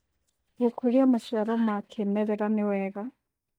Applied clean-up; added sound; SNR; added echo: neural mask model DeepFilterNet 3.